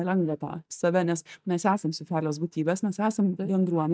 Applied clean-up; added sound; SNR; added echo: neural mask model DeepFilterNet 3.